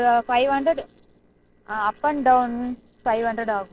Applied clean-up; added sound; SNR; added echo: neural separator model SepFormer DNS4.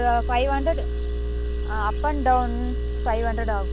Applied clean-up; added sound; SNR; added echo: none; Engine; -1 dB; none.